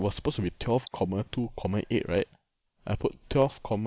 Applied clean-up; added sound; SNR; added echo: neural mask model Resemble Enhance denoiser.